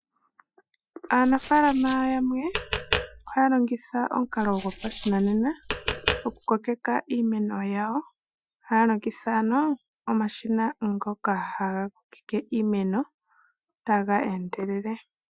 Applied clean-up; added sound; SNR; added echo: classical method Wiener filter.